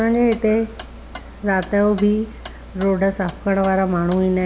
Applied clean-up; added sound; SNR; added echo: none; Clock; 15 dB; none.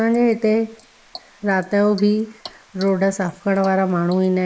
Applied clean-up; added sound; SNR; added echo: neural mask model Resemble Enhance denoiser.